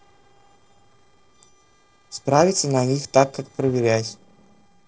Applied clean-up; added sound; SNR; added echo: neural separator model SepFormer DNS4.